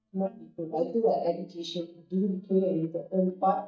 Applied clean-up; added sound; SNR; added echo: neural mask model DeepFilterNet 3.